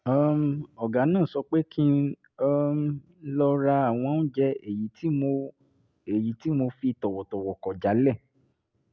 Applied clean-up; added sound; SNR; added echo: none; none; none; none.